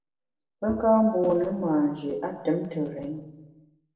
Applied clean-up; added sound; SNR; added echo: neural separator model SepFormer DNS4.